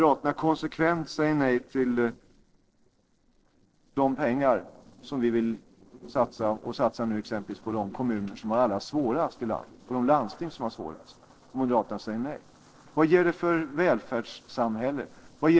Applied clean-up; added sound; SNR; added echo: neural separator model SepFormer DNS4.